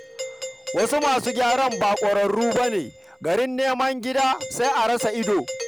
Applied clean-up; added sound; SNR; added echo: none; Doorbell; 11 dB; none.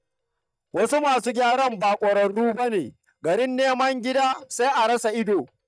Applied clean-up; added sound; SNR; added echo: neural mask model DeepFilterNet 3.